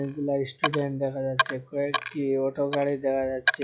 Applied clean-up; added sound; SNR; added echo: classical method log-MMSE.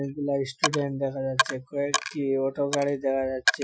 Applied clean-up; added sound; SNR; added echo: classical method Wiener filter.